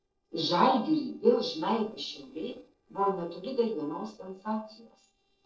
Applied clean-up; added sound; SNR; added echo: neural separator model SepFormer DNS4.